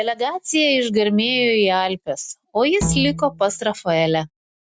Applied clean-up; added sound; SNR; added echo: none; Bowed string instrument; 7 dB; none.